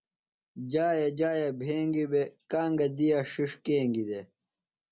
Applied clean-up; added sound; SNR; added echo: none; none; none; none.